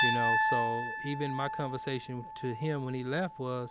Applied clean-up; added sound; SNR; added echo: none; Piano; -1 dB; none.